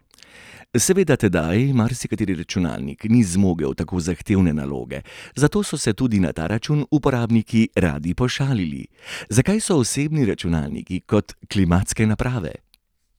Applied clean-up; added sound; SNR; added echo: none; none; none; none.